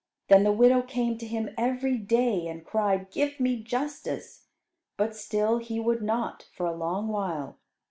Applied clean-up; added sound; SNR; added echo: none; none; none; none.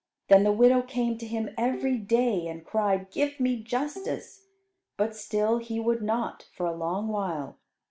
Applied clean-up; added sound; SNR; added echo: none; Bowed string instrument; 18 dB; none.